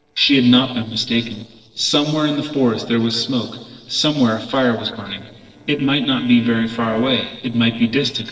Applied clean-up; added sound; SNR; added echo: neural separator model SepFormer DNS4.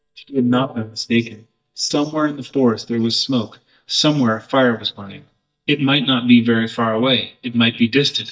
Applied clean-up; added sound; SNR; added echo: neural mask model DeepFilterNet 3.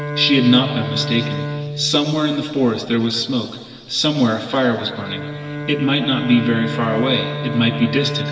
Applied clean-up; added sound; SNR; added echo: none; Bowed string instrument; 8 dB; reverberation time 2.3 s.